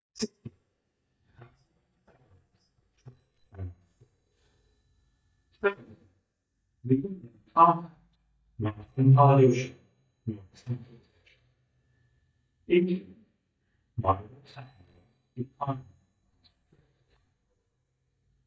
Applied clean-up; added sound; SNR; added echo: neural mask model DeepFilterNet 3.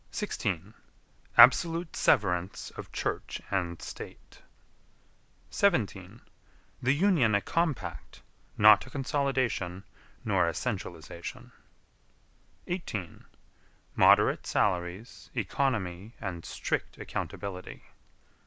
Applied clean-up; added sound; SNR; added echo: none; none; none; none.